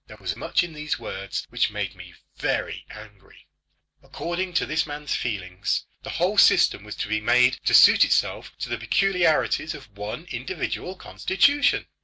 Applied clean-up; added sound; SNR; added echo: none; none; none; none.